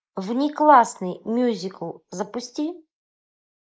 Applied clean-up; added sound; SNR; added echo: neural mask model Resemble Enhance denoiser.